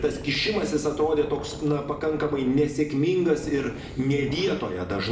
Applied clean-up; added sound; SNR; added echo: none; Wind; 15 dB; reverberation time 0.7 s.